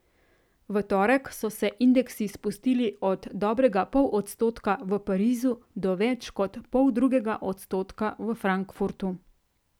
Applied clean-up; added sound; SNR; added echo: none; none; none; none.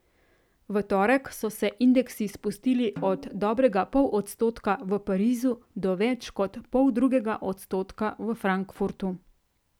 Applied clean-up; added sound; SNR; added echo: none; Snare drum; 19 dB; none.